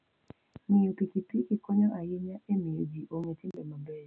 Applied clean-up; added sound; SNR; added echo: none; none; none; none.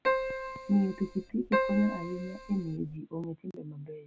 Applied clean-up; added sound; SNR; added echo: none; Keyboard (musical); 2 dB; none.